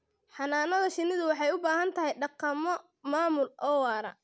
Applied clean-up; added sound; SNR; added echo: none; none; none; none.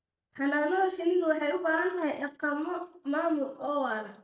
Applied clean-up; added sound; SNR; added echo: neural mask model DeepFilterNet 3.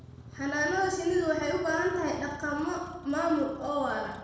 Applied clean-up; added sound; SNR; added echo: none; Motor vehicle (road); 16 dB; reverberation time 0.9 s.